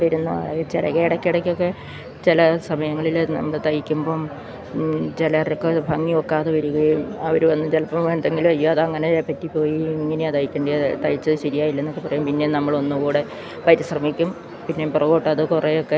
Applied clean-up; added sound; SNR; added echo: none; none; none; none.